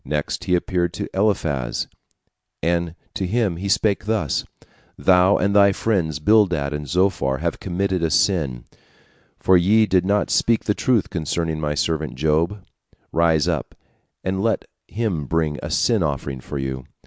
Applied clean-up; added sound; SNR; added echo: none; none; none; none.